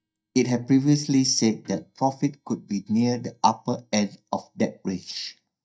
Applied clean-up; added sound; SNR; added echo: neural mask model DeepFilterNet 3.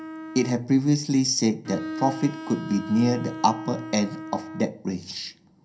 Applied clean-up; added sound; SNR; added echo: none; Bowed string instrument; 12 dB; reverberation time 0.3 s.